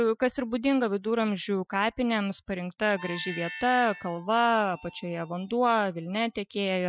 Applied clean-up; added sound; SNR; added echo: classical method Wiener filter.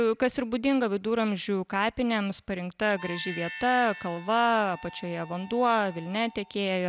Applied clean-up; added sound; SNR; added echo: none; Harmonica; 16 dB; none.